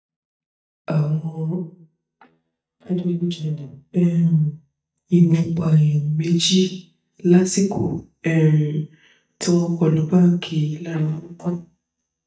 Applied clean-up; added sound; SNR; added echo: neural mask model DeepFilterNet 3.